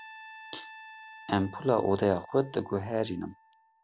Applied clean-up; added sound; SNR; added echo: none; Trumpet; 19 dB; none.